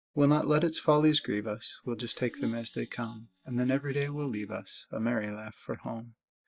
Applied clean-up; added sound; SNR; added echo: neural mask model DeepFilterNet 3.